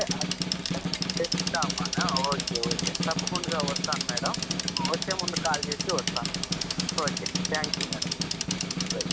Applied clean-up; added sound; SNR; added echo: none; Bicycle + Snare drum; -5 dB; none.